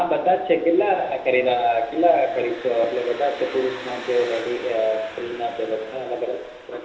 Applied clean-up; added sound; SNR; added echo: none; Engine; 16 dB; reverberation time 0.8 s.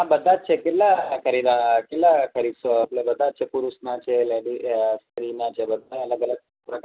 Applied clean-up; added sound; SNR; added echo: none; none; none; none.